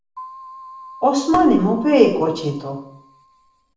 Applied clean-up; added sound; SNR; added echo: none; Keyboard (musical); 20 dB; reverberation time 0.6 s.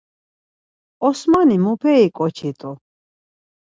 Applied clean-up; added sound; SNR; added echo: none; none; none; none.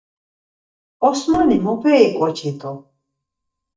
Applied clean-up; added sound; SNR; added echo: neural mask model DeepFilterNet 3.